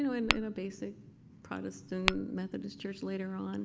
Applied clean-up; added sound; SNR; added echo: none; Tap / Glass; 3 dB; none.